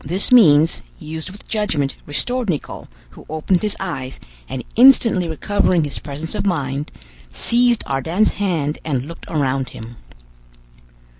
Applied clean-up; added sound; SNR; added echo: none; none; none; none.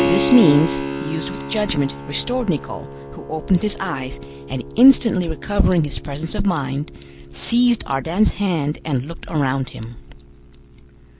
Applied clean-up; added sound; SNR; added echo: none; Keyboard (musical); 9 dB; none.